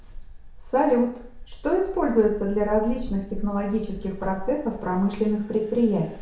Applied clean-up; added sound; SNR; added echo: none; Engine; 11 dB; reverberation time 0.6 s.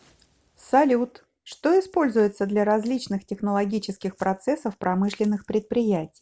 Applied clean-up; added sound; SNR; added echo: none; none; none; none.